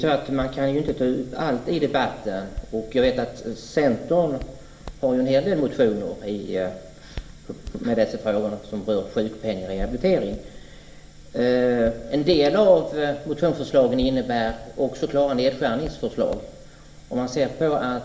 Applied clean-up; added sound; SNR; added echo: none; Hands; 18 dB; reverberation time 0.9 s.